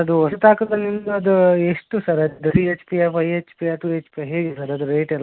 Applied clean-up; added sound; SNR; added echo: none; none; none; none.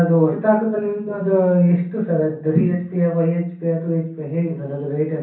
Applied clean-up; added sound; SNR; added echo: none; none; none; reverberation time 0.6 s.